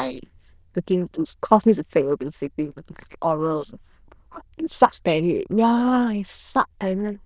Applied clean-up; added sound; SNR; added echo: neural diffusion model UNIVERSE++.